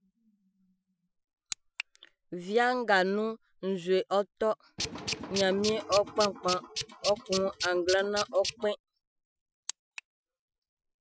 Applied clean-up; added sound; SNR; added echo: classical method Wiener filter.